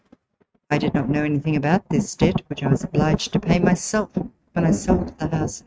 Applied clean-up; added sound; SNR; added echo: neural mask model RNNoise.